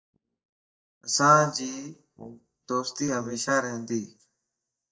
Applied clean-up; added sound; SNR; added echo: neural mask model DeepFilterNet 3.